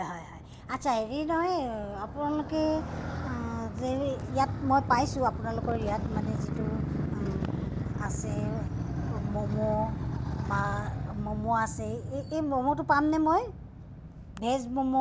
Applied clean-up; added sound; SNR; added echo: none; Motorcycle; 4 dB; none.